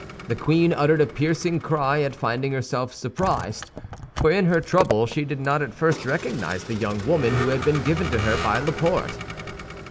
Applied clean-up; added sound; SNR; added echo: none; Vehicle; 9 dB; none.